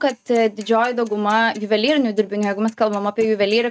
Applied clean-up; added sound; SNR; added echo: neural mask model RNNoise.